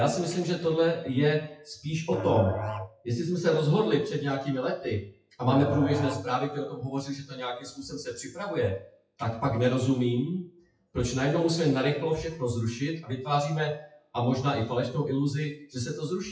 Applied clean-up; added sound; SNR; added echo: classical method WPE with log-MMSE.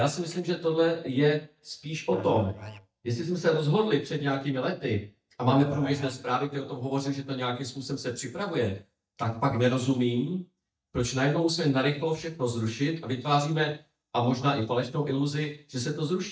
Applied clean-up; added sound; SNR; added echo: neural mask model DeepFilterNet 3.